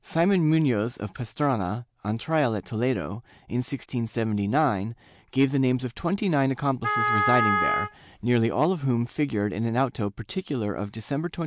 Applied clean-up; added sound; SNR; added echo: none; Wind instrument, woodwind instrument; 1 dB; none.